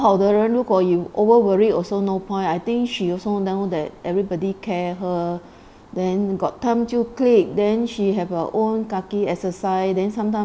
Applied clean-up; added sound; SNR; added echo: none; none; none; none.